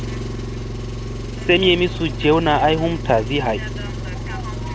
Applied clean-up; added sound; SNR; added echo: none; Engine; 6 dB; none.